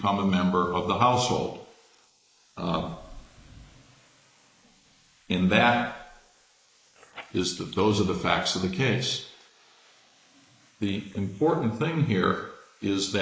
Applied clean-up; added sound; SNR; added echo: neural mask model Resemble Enhance denoiser.